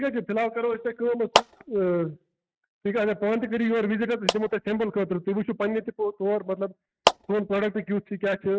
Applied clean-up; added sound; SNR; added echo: neural mask model RNNoise.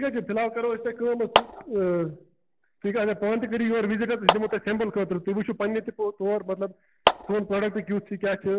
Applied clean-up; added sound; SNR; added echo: none; Clapping; 1 dB; none.